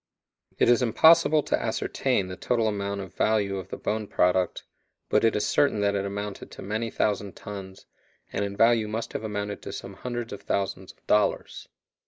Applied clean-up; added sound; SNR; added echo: neural mask model Resemble Enhance denoiser.